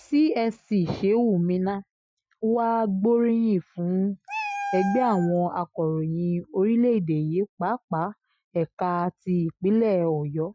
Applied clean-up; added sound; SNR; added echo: classical method Wiener filter.